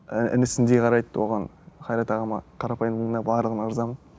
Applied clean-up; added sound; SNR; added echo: none; none; none; none.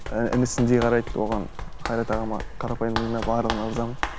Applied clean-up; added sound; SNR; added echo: none; Run; 6 dB; none.